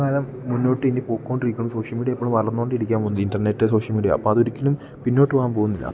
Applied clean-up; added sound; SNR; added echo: none; none; none; none.